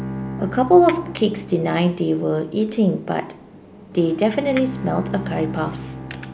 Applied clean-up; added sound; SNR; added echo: none; Chink, clink + Bowed string instrument; 11 dB; none.